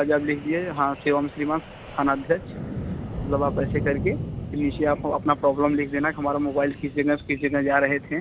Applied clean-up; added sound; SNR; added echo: none; Wind; 9 dB; none.